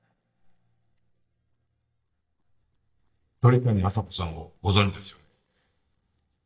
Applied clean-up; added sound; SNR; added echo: neural mask model DeepFilterNet 3.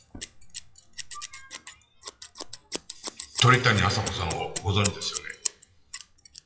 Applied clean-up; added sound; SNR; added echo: classical method WPE with log-MMSE.